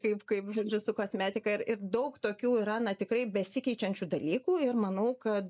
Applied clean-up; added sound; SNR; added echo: neural mask model Resemble Enhance denoiser.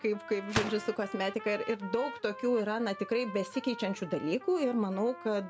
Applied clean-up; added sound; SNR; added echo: none; Gunshot, gunfire + Trumpet; 11 dB; none.